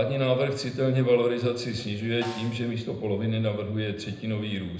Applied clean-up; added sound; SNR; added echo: none; Snare drum; 20 dB; reverberation time 0.8 s.